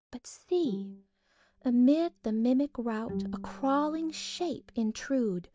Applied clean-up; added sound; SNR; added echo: neural mask model DeepFilterNet 3.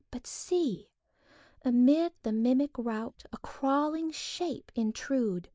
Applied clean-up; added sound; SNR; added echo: neural mask model Resemble Enhance denoiser.